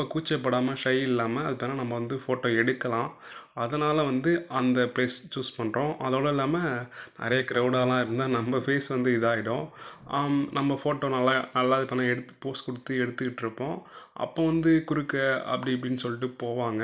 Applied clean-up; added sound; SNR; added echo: neural mask model Resemble Enhance denoiser.